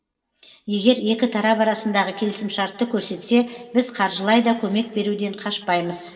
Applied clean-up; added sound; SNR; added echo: none; none; none; reverberation time 1.6 s.